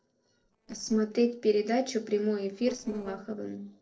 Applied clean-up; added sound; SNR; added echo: neural separator model SepFormer DNS4.